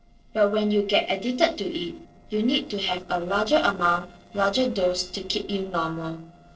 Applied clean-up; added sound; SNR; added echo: neural separator model SepFormer DNS4.